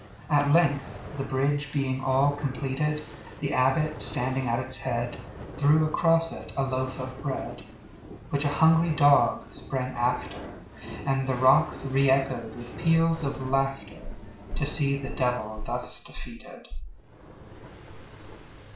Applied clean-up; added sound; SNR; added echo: none; Fire; 14 dB; reverberation time 0.4 s.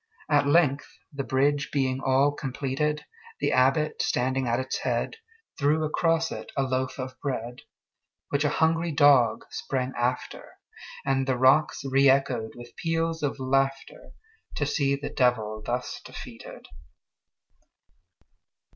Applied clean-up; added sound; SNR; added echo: none; none; none; none.